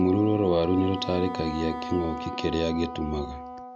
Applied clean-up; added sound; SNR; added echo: none; Wind instrument, woodwind instrument; 9 dB; none.